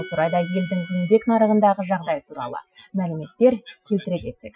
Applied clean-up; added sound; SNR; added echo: classical method Wiener filter.